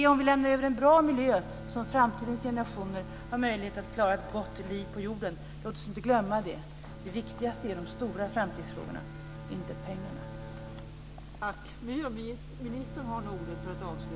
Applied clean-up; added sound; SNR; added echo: none; Bowed string instrument; 15 dB; none.